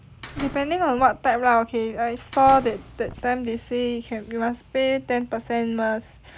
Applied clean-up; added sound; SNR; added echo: none; Slam; 14 dB; none.